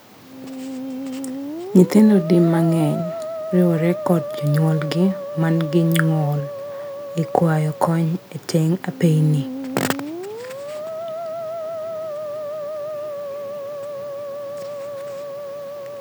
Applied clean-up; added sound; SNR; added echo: none; Musical instrument; 9 dB; none.